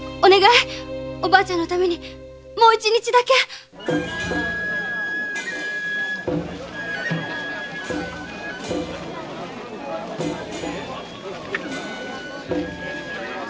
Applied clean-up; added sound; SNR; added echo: none; none; none; none.